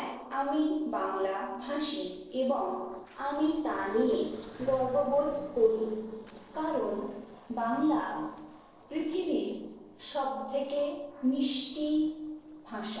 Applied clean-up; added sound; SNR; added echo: neural separator model SepFormer DNS4.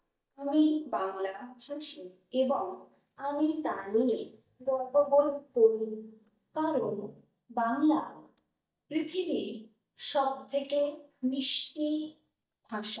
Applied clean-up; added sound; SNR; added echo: neural mask model DeepFilterNet 3.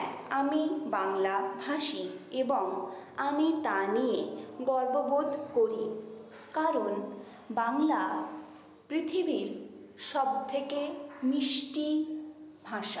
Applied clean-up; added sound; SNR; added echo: none; none; none; none.